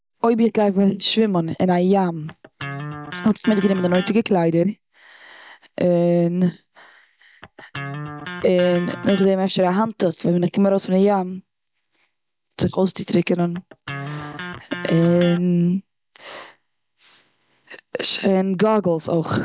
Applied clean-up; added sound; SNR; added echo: none; Electric guitar; 13 dB; none.